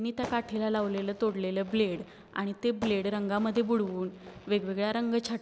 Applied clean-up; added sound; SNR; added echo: none; Fireworks; 16 dB; none.